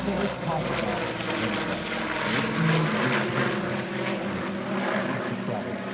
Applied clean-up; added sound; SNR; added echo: none; Aircraft; -5 dB; reverberation time 0.3 s.